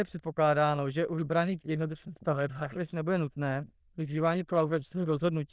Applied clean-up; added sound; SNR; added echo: neural diffusion model UNIVERSE++.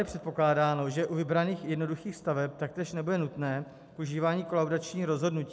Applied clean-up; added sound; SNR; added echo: none; none; none; none.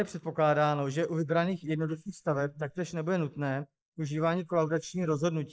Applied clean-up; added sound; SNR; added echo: neural mask model Resemble Enhance denoiser.